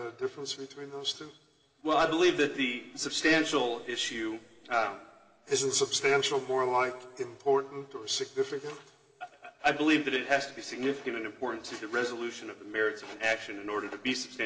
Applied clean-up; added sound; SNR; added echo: none; none; none; reverberation time 2.3 s.